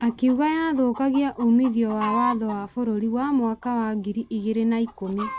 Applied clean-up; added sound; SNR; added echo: none; Chicken, rooster; 13 dB; none.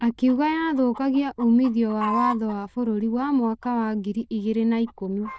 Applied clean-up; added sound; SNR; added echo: neural diffusion model UNIVERSE++.